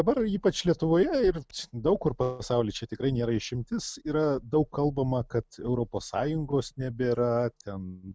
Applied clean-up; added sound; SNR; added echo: none; none; none; none.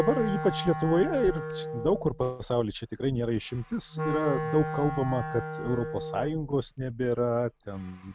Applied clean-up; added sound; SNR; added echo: none; Wind instrument, woodwind instrument; 7 dB; none.